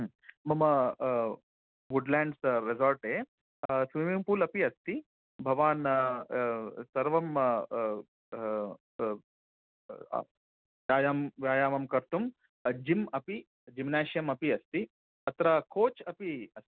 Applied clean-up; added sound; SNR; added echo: none; none; none; none.